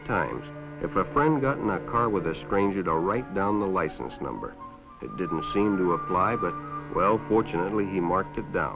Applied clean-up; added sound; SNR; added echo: none; Bowed string instrument; 16 dB; none.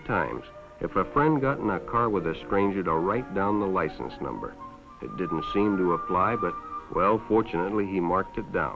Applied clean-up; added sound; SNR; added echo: none; none; none; none.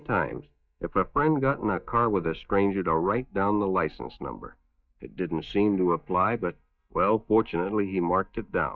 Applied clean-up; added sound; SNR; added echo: neural mask model DeepFilterNet 3.